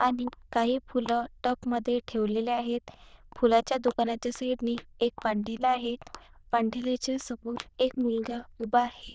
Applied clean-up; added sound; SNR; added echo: neural diffusion model UNIVERSE++.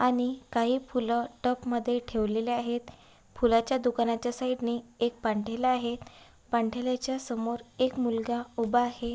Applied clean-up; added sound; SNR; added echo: none; none; none; none.